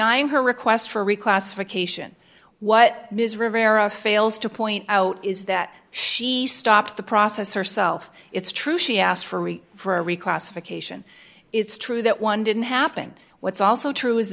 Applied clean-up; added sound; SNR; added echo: neural mask model Resemble Enhance denoiser.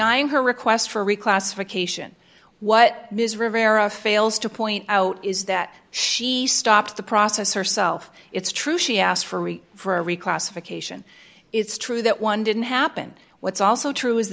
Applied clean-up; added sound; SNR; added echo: none; none; none; none.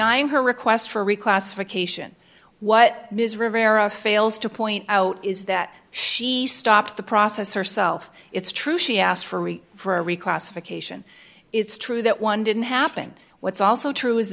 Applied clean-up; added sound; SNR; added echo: none; Tambourine; 11 dB; none.